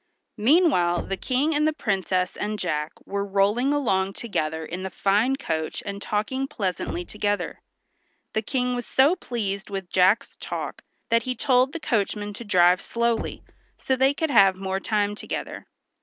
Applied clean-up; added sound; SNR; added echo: none; Knock; 17 dB; none.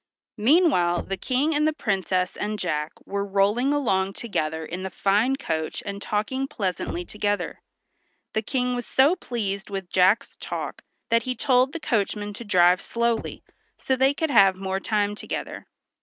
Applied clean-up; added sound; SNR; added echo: neural mask model RNNoise.